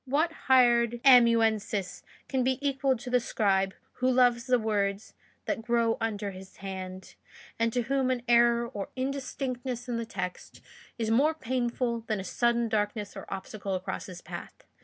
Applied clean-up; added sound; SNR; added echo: none; none; none; none.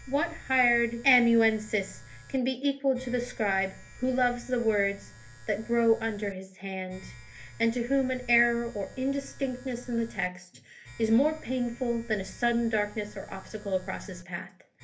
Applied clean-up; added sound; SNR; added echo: none; Domestic sounds, home sounds; 19 dB; reverberation time 0.3 s.